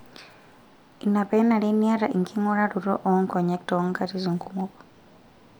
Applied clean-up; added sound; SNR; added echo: none; none; none; none.